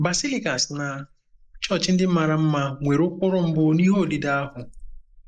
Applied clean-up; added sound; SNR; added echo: neural mask model Resemble Enhance denoiser.